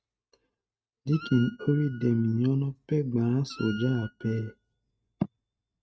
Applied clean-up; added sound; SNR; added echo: neural mask model RNNoise.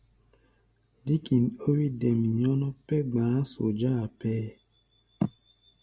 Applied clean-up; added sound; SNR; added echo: none; none; none; none.